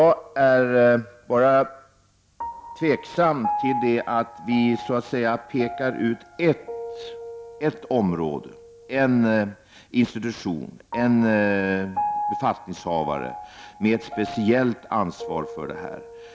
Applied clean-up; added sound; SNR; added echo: none; Piano; 12 dB; none.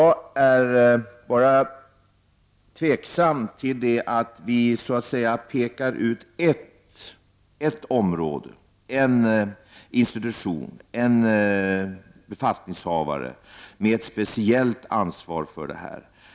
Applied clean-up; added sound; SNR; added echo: none; none; none; none.